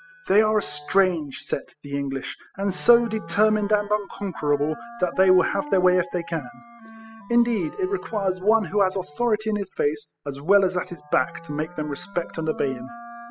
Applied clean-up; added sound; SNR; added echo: classical method spectral subtraction.